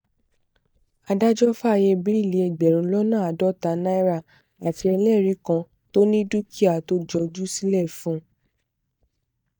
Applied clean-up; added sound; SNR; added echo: neural mask model DeepFilterNet 3.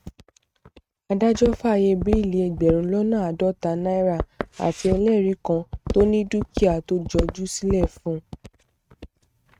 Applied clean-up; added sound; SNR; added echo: neural mask model RNNoise.